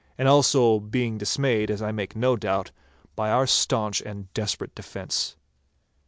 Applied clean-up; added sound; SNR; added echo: none; none; none; none.